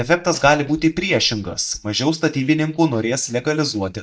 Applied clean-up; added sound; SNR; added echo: neural mask model DeepFilterNet 3.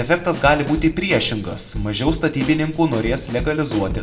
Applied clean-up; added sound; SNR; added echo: none; Snare drum / Drum kit; 10 dB; reverberation time 0.5 s.